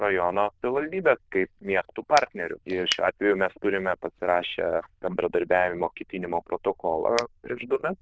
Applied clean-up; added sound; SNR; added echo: neural diffusion model UNIVERSE++.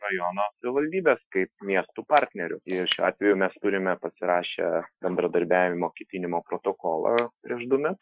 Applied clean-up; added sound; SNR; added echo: classical method Wiener filter.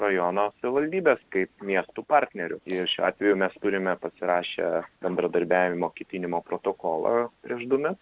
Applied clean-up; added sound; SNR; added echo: none; none; none; none.